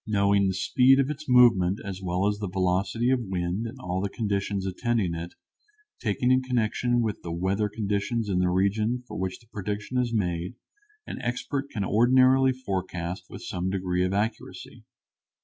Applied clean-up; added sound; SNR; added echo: none; none; none; none.